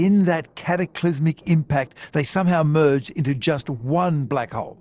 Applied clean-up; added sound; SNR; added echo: neural separator model SepFormer DNS4.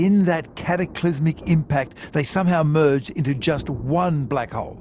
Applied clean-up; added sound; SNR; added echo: none; Thunder; 19 dB; none.